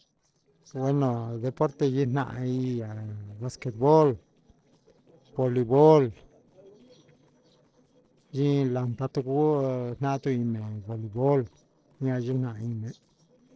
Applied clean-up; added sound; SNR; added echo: neural separator model SepFormer DNS4.